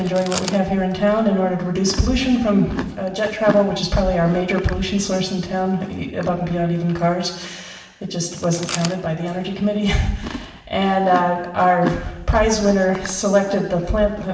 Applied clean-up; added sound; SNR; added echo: none; Chewing, mastication; 14 dB; reverberation time 1.0 s.